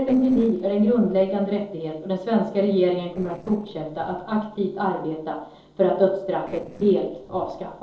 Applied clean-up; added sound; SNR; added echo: neural separator model SepFormer DNS4.